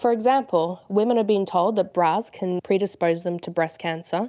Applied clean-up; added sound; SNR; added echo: none; none; none; none.